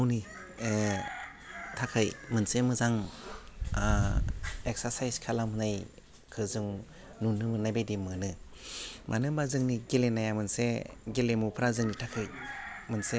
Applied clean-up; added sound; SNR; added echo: none; none; none; none.